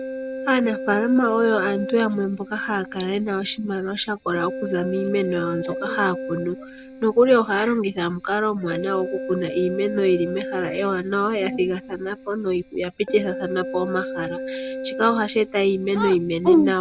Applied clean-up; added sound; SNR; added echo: none; Keyboard (musical); 10 dB; none.